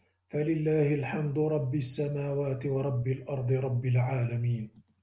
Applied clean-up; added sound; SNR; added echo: none; none; none; none.